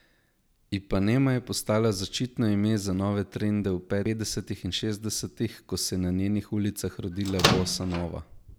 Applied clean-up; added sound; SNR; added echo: none; Microwave oven; 0 dB; none.